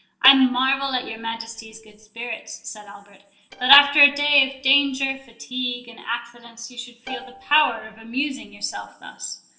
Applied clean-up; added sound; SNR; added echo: neural separator model SepFormer DNS4.